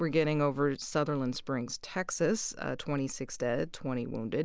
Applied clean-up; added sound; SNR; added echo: none; none; none; none.